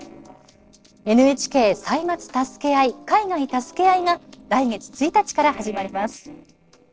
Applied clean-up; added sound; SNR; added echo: neural separator model SepFormer DNS4.